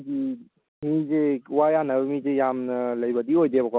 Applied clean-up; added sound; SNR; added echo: none; none; none; none.